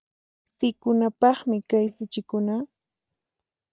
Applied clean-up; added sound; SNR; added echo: neural mask model DeepFilterNet 3.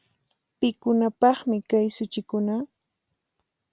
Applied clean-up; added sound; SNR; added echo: none; none; none; none.